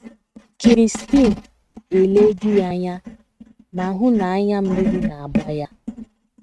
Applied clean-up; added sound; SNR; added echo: neural mask model RNNoise.